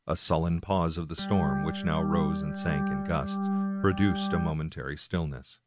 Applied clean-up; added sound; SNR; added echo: none; Organ; 1 dB; none.